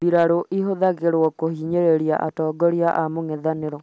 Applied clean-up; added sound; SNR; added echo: none; none; none; none.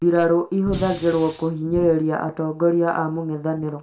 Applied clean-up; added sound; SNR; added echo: none; Fire; 12 dB; reverberation time 0.2 s.